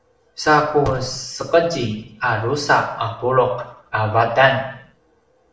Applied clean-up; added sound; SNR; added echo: none; none; none; reverberation time 0.7 s.